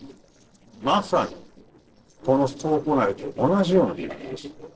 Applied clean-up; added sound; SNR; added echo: neural separator model SepFormer DNS4.